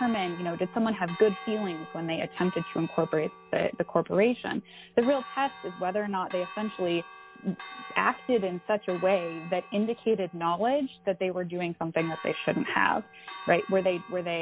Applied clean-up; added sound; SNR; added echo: none; Church bell; 17 dB; none.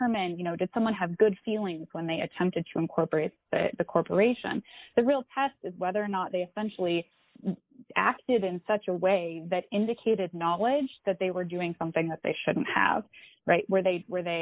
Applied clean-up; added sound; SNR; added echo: neural mask model Resemble Enhance denoiser.